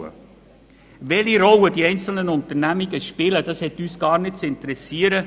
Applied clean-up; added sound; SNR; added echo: none; none; none; none.